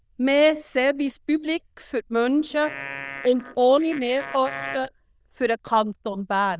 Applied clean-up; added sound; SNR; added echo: neural diffusion model UNIVERSE++.